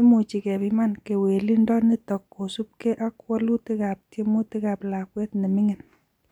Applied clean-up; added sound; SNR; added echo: none; none; none; none.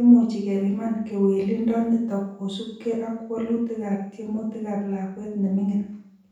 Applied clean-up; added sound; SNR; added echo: none; none; none; reverberation time 0.6 s.